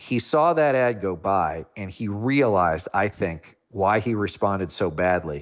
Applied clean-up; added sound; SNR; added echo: none; none; none; none.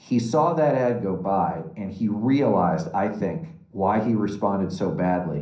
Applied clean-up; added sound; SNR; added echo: none; none; none; reverberation time 0.6 s.